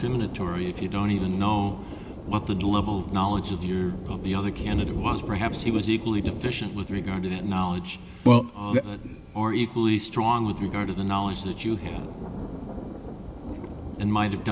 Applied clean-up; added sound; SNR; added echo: none; Thunder; 8 dB; none.